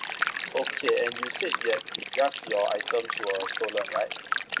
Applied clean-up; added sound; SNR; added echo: neural mask model RNNoise.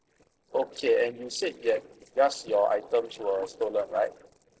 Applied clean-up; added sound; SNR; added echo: neural separator model SepFormer DNS4.